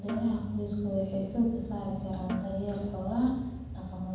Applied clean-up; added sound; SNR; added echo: none; Snare drum; 12 dB; reverberation time 1.2 s.